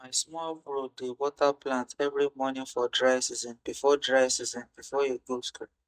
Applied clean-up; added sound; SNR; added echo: neural mask model DeepFilterNet 3.